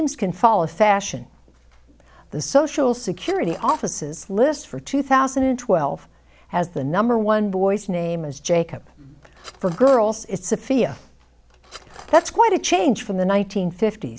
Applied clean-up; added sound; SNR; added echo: none; Cutlery, silverware; 20 dB; none.